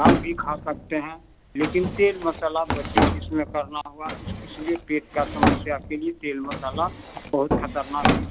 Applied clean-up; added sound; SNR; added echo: none; Drawer open or close; 0 dB; none.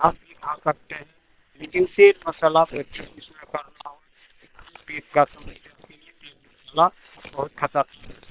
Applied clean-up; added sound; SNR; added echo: neural separator model SepFormer WHAM!.